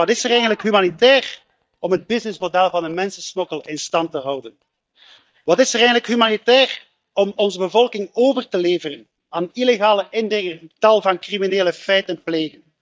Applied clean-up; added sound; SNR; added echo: neural mask model DeepFilterNet 3.